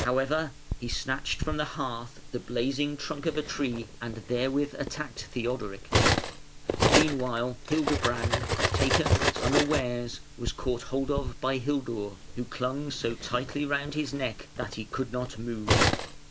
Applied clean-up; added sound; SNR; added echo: none; Cutlery, silverware; 0 dB; none.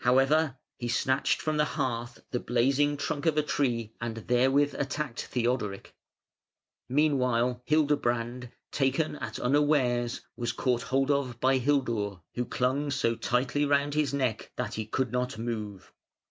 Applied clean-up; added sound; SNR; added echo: none; none; none; none.